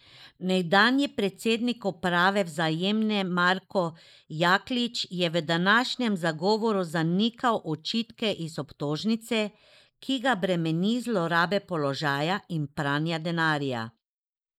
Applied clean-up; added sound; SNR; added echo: neural mask model Resemble Enhance denoiser.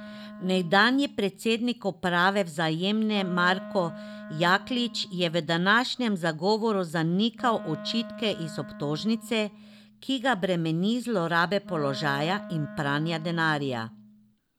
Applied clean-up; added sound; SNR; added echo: none; Wind instrument, woodwind instrument; 16 dB; none.